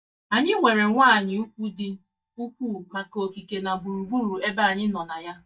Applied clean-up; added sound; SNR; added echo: neural mask model DeepFilterNet 3.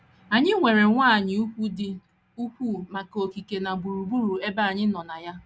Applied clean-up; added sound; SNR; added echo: none; none; none; none.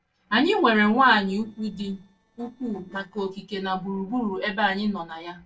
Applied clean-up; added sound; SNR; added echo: neural separator model SepFormer DNS4.